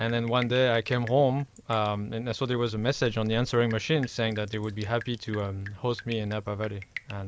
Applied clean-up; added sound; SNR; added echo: none; Drip; 18 dB; none.